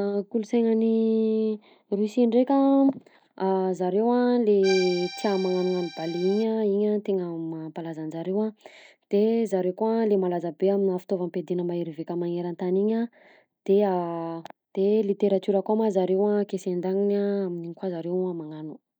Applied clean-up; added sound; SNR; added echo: none; Accordion; 12 dB; none.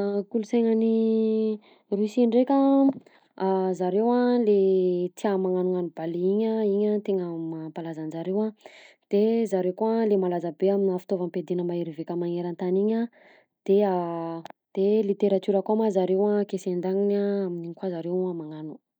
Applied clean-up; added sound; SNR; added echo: none; none; none; none.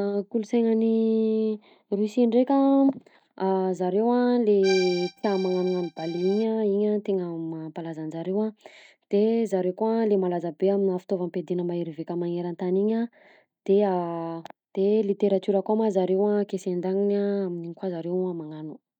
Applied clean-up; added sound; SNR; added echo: neural mask model RNNoise.